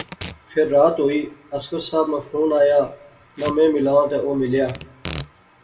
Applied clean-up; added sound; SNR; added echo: none; Packing tape, duct tape / Tearing; 19 dB; reverberation time 0.3 s.